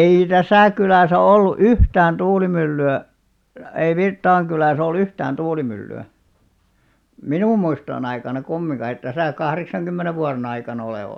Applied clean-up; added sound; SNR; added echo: none; none; none; none.